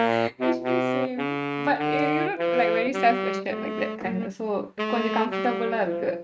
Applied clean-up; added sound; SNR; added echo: neural mask model RNNoise.